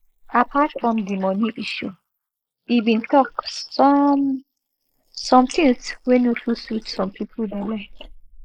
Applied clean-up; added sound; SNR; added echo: neural mask model Resemble Enhance denoiser.